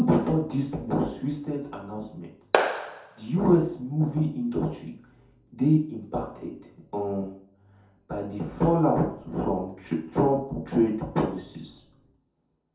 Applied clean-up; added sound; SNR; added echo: none; Clapping; 1 dB; reverberation time 0.6 s.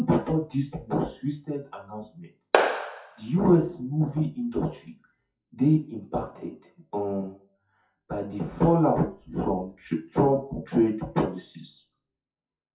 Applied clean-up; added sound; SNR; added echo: classical method WPE with log-MMSE.